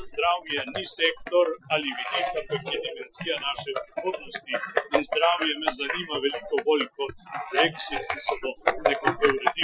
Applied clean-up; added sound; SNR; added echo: classical method Wiener filter.